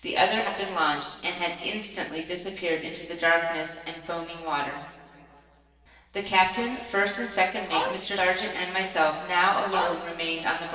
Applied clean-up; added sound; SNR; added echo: neural separator model SepFormer DNS4.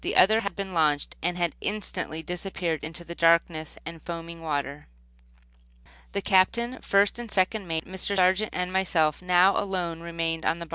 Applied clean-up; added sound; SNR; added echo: none; none; none; none.